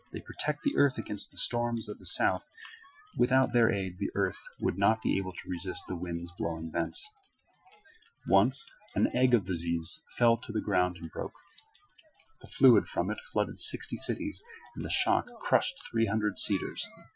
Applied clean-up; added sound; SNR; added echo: classical method Wiener filter.